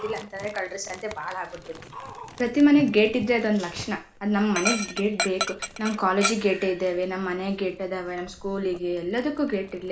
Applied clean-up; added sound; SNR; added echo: none; Dog; 11 dB; reverberation time 0.4 s.